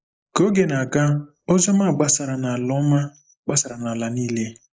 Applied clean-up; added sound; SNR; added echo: neural mask model Resemble Enhance denoiser.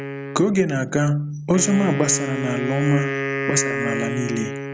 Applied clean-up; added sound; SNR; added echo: none; Wind instrument, woodwind instrument; 5 dB; none.